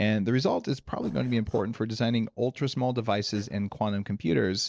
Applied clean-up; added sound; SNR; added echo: neural separator model SepFormer DNS4.